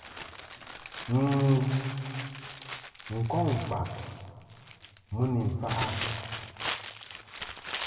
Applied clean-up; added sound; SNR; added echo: none; Crumpling, crinkling; 9 dB; reverberation time 2.2 s.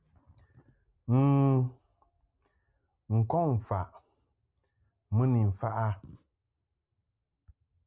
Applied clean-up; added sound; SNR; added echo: none; none; none; none.